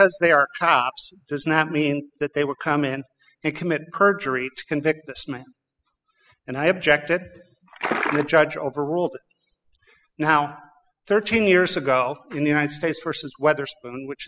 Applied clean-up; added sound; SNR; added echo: classical method spectral subtraction.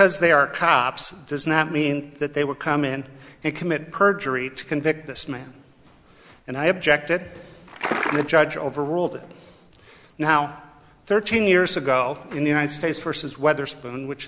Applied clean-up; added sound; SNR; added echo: none; Liquid; 3 dB; none.